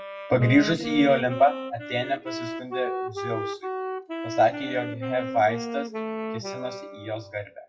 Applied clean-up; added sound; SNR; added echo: classical method WPE with log-MMSE.